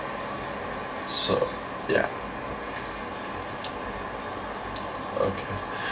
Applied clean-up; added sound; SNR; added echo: none; none; none; reverberation time 0.2 s.